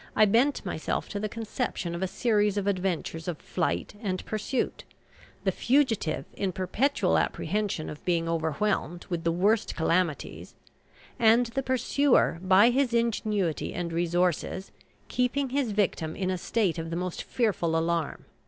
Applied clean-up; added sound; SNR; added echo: none; none; none; none.